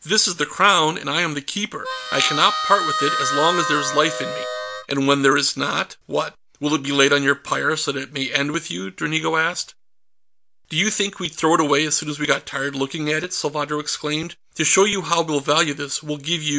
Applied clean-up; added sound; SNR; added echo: none; Harmonica; 3 dB; none.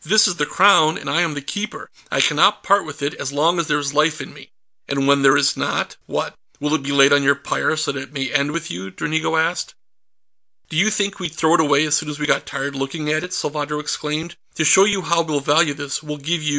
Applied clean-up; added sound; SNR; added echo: none; none; none; none.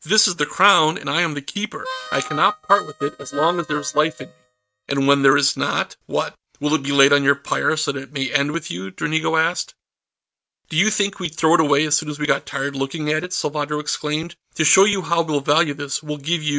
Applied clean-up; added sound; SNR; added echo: neural mask model RNNoise.